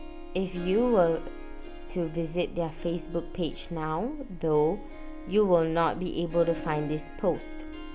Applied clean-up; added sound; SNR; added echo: none; Harp; 15 dB; none.